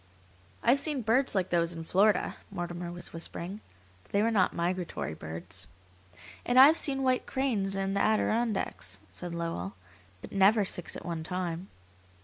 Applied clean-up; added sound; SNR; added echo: none; none; none; none.